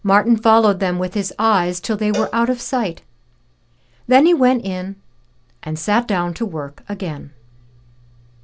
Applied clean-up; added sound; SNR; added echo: none; Cowbell; 15 dB; none.